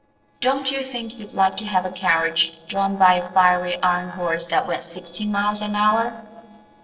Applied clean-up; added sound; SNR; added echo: neural separator model SepFormer DNS4.